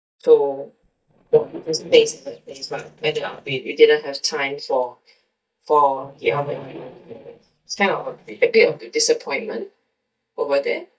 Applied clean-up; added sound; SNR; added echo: neural mask model DeepFilterNet 3.